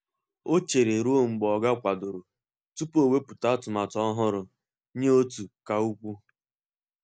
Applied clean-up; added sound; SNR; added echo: none; none; none; none.